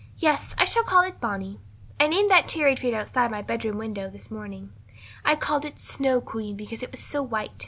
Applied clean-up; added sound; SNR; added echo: none; none; none; none.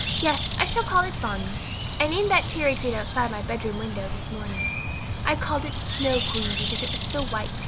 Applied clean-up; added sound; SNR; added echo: none; Bird; 2 dB; none.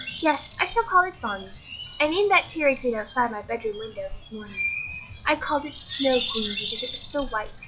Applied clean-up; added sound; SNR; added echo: classical method log-MMSE.